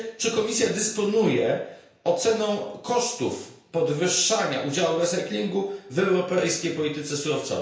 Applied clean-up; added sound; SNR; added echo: none; none; none; reverberation time 0.5 s.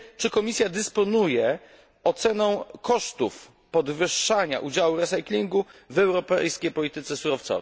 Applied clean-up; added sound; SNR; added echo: none; none; none; none.